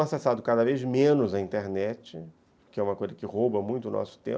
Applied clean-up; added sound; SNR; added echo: none; none; none; none.